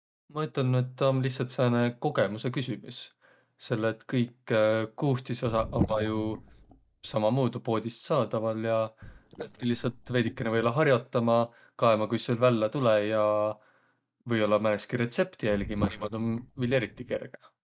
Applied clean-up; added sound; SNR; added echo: neural mask model DeepFilterNet 3.